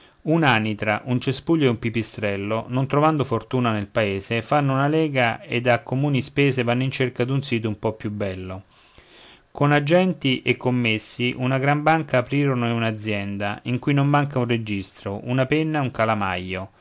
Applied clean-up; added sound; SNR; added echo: none; none; none; none.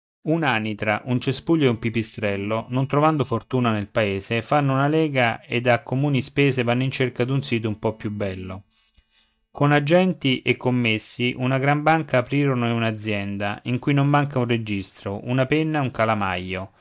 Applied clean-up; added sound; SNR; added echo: neural mask model DeepFilterNet 3.